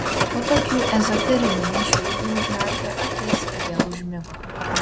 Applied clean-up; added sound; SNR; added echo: none; Mechanisms; -2 dB; none.